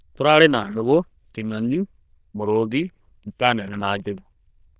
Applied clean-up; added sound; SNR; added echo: neural diffusion model UNIVERSE++.